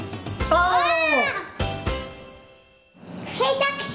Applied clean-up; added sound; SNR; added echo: none; none; none; none.